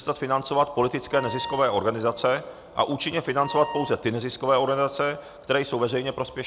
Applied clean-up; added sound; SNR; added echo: none; Wind instrument, woodwind instrument; 11 dB; none.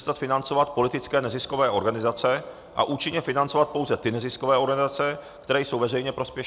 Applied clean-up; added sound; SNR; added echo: none; none; none; none.